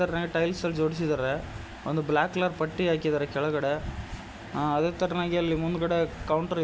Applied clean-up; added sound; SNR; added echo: none; none; none; none.